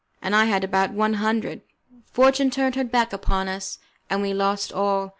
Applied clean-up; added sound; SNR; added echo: none; none; none; none.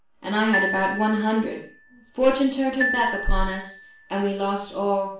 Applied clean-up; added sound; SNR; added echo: none; Glockenspiel; 7 dB; reverberation time 0.4 s.